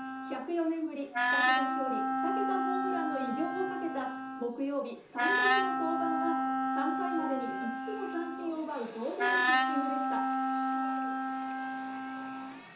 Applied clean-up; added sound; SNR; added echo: none; Wind instrument, woodwind instrument; -5 dB; reverberation time 0.6 s.